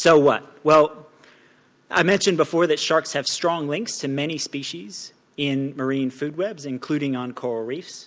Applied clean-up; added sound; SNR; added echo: none; none; none; none.